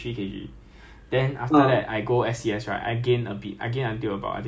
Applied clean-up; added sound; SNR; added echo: none; none; none; none.